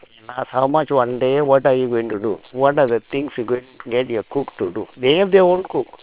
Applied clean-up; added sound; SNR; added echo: neural separator model SepFormer WHAM!.